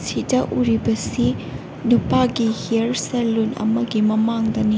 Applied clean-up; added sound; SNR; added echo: none; none; none; none.